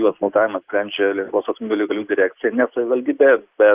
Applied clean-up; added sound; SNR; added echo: neural mask model Resemble Enhance denoiser.